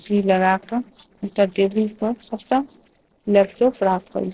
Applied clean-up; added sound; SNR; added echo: neural separator model SepFormer DNS4.